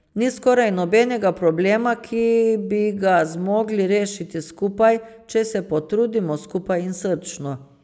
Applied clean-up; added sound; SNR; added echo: none; none; none; none.